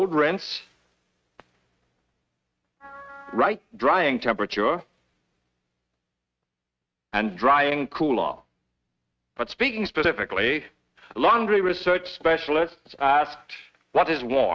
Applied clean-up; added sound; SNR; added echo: neural mask model RNNoise.